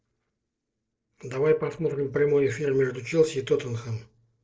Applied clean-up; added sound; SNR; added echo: neural separator model SepFormer DNS4.